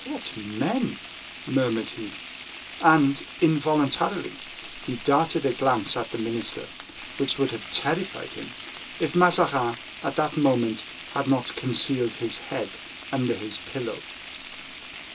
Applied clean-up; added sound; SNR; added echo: none; Frying (food); 12 dB; reverberation time 0.2 s.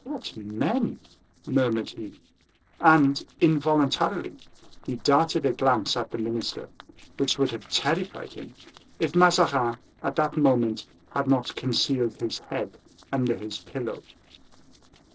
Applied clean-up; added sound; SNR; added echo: neural separator model SepFormer DNS4.